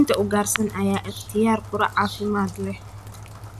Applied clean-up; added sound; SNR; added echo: none; Rain; 18 dB; none.